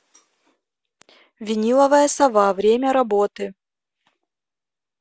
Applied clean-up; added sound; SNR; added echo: none; none; none; none.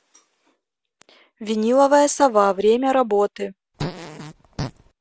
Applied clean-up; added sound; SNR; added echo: none; Fart; 11 dB; none.